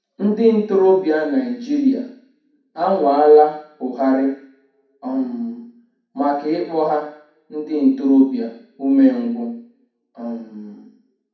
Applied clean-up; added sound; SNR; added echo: none; none; none; reverberation time 0.6 s.